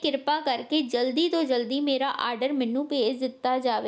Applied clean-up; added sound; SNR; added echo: none; none; none; none.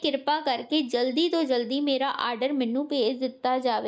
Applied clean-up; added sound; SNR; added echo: neural mask model Resemble Enhance denoiser.